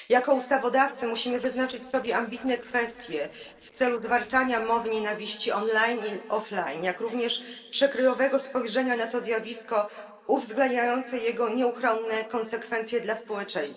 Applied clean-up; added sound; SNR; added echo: neural separator model SepFormer DNS4.